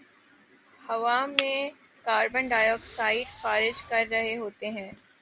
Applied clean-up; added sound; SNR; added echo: none; Fireworks + Shatter; 11 dB; none.